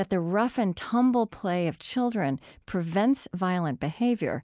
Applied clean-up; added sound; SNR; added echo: none; none; none; none.